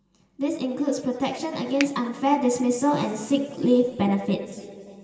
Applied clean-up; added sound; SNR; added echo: none; Finger snapping; 9 dB; reverberation time 2.3 s.